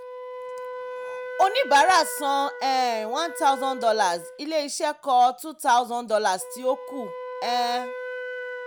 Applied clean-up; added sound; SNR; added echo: none; Wind instrument, woodwind instrument; 11 dB; none.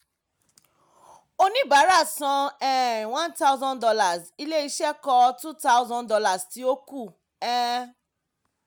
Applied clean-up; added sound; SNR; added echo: none; none; none; none.